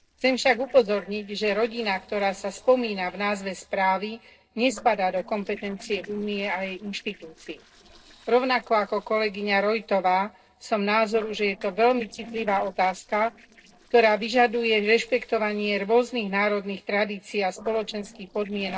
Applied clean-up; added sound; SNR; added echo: neural separator model SepFormer DNS4.